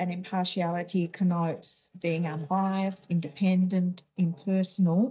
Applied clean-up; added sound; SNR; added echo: neural mask model DeepFilterNet 3.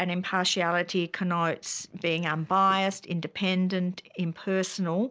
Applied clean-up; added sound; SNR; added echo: none; none; none; none.